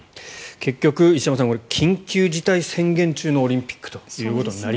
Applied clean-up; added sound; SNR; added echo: none; none; none; none.